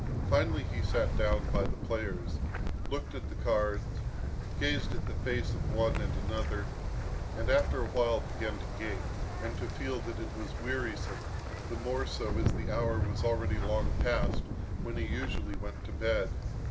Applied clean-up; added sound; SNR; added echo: none; Wind; -3 dB; none.